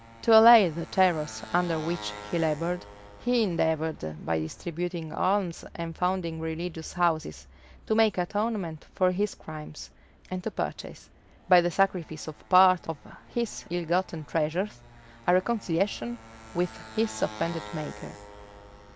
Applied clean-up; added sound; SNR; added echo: none; Motorcycle; 19 dB; none.